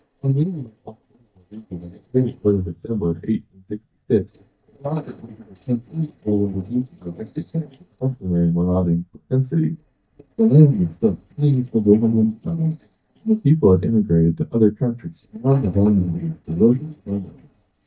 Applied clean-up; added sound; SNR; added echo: neural mask model DeepFilterNet 3.